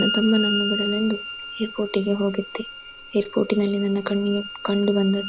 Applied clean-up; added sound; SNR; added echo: none; Bowed string instrument; 8 dB; none.